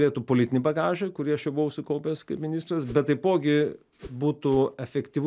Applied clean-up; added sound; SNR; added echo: none; Whoosh, swoosh, swish; 20 dB; none.